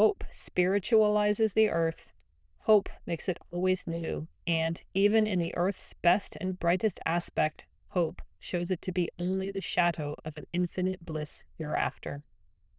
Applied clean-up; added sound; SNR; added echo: neural diffusion model UNIVERSE++.